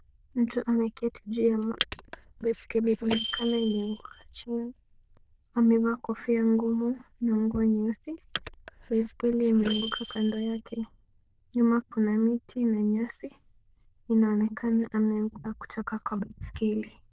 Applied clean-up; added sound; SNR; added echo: neural diffusion model UNIVERSE++.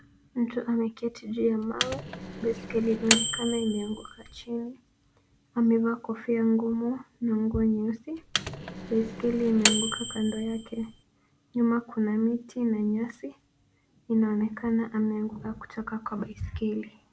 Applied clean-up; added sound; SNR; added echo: none; Microwave oven; 3 dB; none.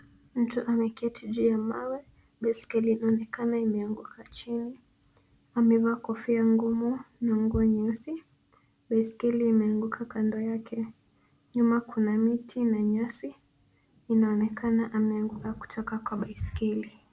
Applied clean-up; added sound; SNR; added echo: none; none; none; none.